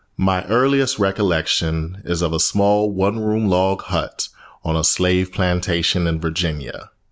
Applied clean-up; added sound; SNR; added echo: none; none; none; none.